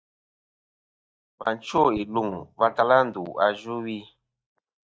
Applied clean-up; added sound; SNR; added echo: neural mask model DeepFilterNet 3.